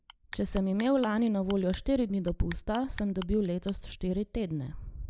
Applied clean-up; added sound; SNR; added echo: neural mask model Resemble Enhance denoiser.